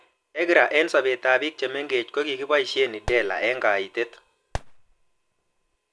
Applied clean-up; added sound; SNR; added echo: none; Fireworks; 14 dB; none.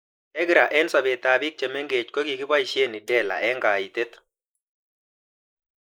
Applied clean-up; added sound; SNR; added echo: neural mask model Resemble Enhance denoiser.